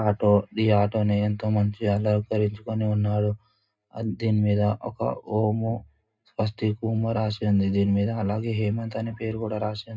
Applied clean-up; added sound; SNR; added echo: none; none; none; reverberation time 0.2 s.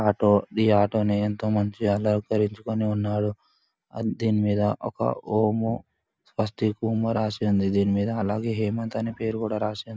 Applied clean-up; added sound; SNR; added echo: none; none; none; none.